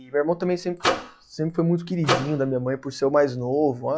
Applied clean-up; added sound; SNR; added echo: classical method log-MMSE.